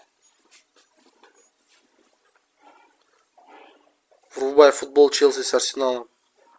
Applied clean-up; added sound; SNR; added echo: none; none; none; none.